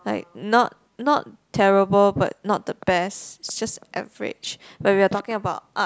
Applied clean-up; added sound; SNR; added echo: none; none; none; none.